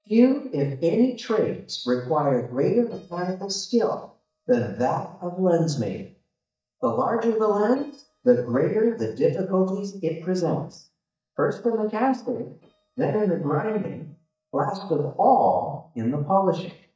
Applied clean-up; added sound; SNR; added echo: neural mask model DeepFilterNet 3.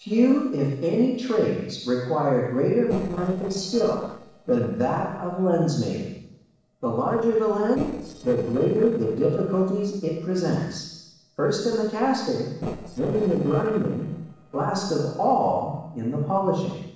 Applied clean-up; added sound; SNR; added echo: neural separator model SepFormer DNS4.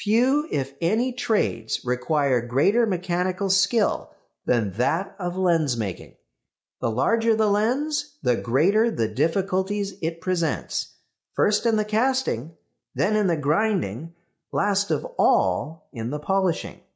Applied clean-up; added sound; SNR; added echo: none; none; none; none.